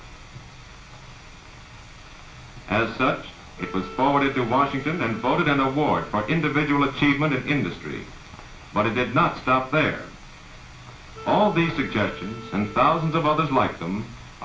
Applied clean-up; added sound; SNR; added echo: none; Wind instrument, woodwind instrument; 17 dB; reverberation time 0.4 s.